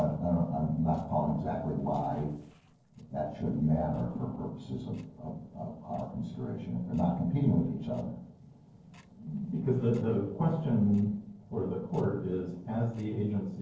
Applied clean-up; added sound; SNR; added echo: neural separator model SepFormer DNS4.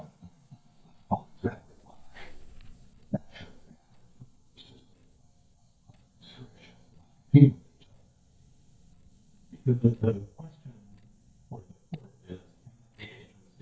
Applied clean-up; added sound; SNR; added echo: neural mask model DeepFilterNet 3.